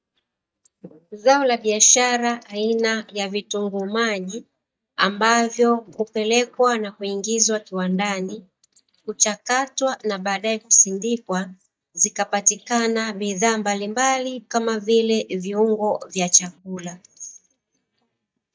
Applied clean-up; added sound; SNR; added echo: neural mask model DeepFilterNet 3.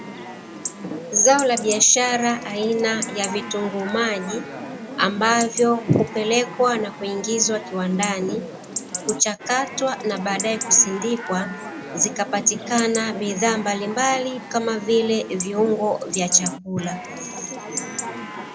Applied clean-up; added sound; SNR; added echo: none; Chatter / Chirp, tweet / Livestock, farm animals, working animals; 10 dB; none.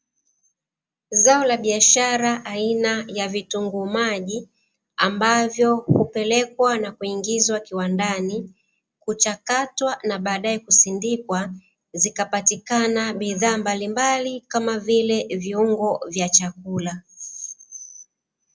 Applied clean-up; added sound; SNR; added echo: none; none; none; none.